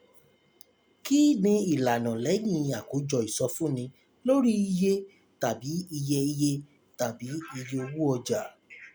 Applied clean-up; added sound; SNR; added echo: none; none; none; none.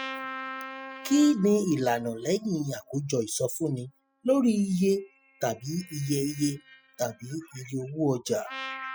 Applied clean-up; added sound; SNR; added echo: classical method spectral subtraction.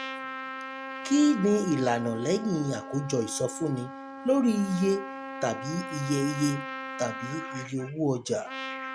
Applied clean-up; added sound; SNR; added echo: none; Trumpet; 10 dB; none.